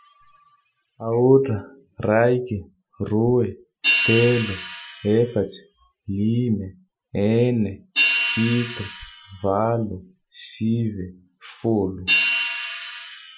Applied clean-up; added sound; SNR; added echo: classical method Wiener filter.